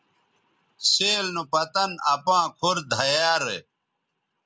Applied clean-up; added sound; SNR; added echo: none; none; none; none.